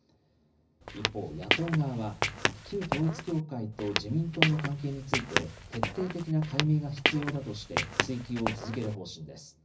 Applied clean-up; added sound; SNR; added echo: none; Squeak / Walk, footsteps; 0 dB; reverberation time 0.4 s.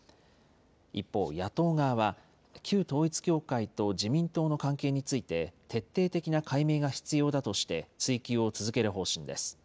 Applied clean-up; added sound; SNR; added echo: none; none; none; none.